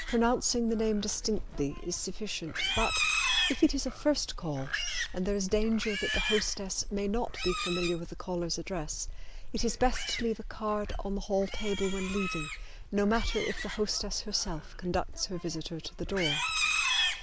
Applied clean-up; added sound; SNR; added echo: none; Livestock, farm animals, working animals; 5 dB; none.